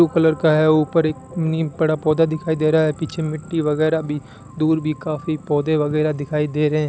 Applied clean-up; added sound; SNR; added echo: none; none; none; none.